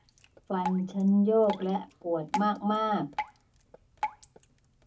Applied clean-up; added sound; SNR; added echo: none; Drip; 11 dB; reverberation time 0.3 s.